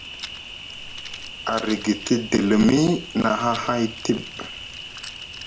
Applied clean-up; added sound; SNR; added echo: none; Cricket + Rattle; 12 dB; none.